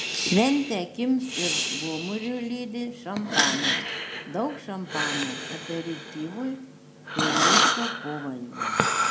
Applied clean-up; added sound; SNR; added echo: none; Breathing; -2 dB; none.